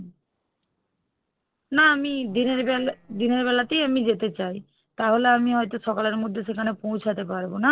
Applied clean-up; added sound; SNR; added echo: neural separator model SepFormer DNS4.